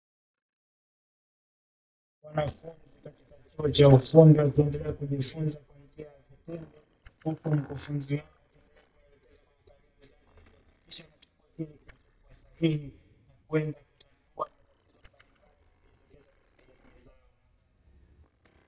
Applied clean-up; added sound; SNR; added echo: neural mask model DeepFilterNet 3.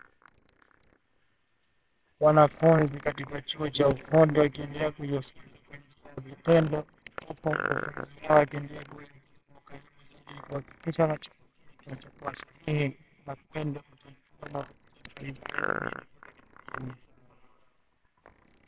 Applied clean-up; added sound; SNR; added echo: neural separator model SepFormer WHAMR!.